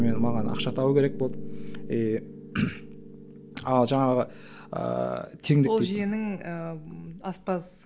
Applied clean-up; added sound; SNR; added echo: none; Piano; 7 dB; none.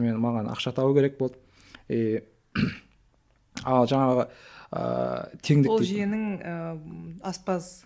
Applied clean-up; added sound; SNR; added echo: none; none; none; none.